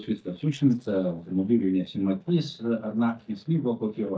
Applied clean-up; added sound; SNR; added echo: neural mask model DeepFilterNet 3.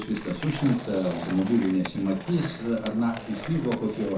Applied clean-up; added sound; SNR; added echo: none; Skateboard; 12 dB; reverberation time 0.6 s.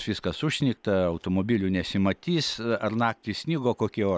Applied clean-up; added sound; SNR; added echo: none; none; none; none.